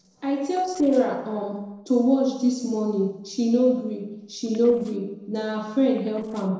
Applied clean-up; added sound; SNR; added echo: neural separator model SepFormer DNS4.